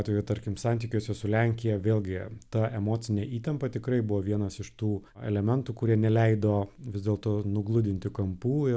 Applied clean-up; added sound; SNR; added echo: none; none; none; none.